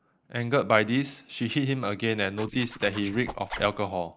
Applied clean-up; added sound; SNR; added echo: neural mask model Resemble Enhance denoiser.